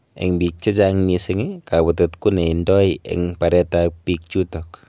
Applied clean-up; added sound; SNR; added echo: none; none; none; none.